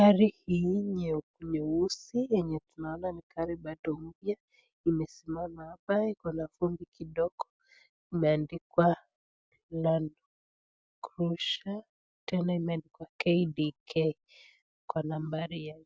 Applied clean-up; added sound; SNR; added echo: none; none; none; none.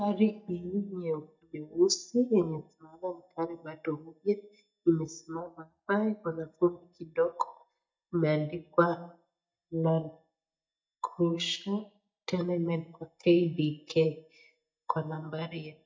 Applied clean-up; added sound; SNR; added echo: neural mask model DeepFilterNet 3.